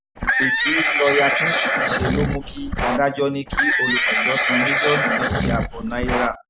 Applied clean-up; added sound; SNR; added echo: none; Livestock, farm animals, working animals; -4 dB; none.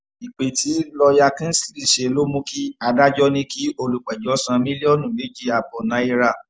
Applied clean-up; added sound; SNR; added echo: none; none; none; none.